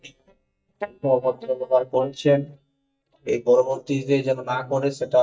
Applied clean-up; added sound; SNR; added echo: neural mask model DeepFilterNet 3.